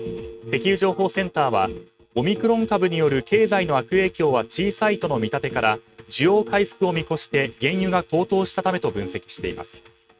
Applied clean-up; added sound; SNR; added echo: neural mask model RNNoise.